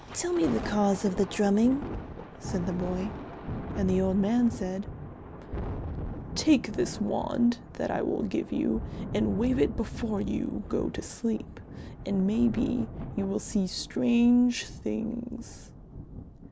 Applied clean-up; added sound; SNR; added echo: none; Thunder; 10 dB; none.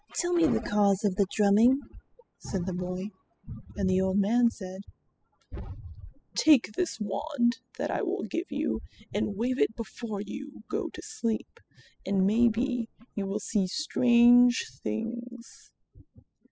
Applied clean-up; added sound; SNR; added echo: classical method spectral subtraction.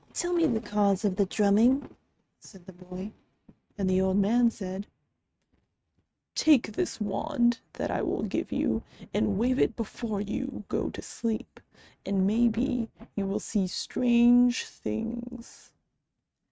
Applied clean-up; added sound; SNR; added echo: neural mask model RNNoise.